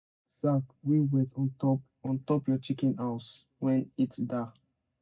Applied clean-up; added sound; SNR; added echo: none; none; none; reverberation time 0.3 s.